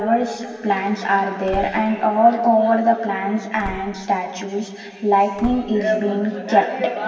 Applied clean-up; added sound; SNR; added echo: none; Slam / Wood; 18 dB; reverberation time 2.6 s.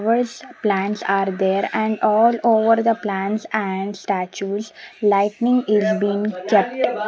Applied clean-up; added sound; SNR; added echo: none; none; none; none.